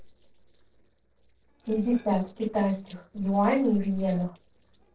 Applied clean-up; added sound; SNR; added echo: neural separator model SepFormer DNS4.